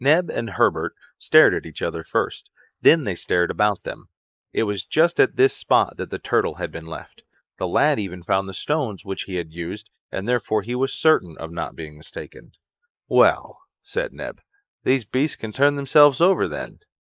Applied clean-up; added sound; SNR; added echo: neural mask model Resemble Enhance denoiser.